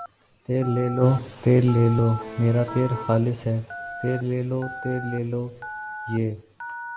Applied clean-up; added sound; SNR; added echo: none; Accordion + Telephone; 13 dB; none.